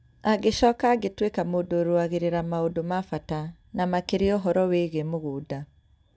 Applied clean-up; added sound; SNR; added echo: none; none; none; none.